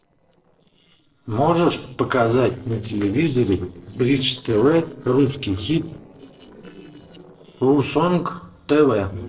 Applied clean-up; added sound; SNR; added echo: neural separator model SepFormer DNS4.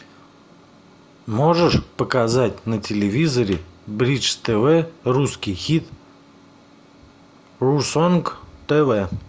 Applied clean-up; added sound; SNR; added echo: none; none; none; none.